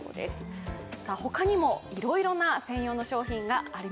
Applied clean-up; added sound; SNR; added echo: none; none; none; none.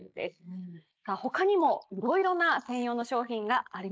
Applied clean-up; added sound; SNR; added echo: neural mask model Resemble Enhance denoiser.